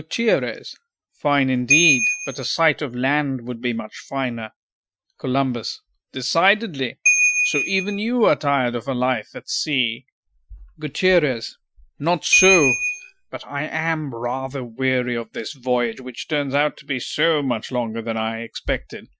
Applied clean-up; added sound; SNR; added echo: classical method Wiener filter.